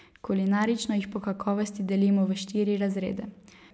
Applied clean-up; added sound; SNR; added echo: none; none; none; none.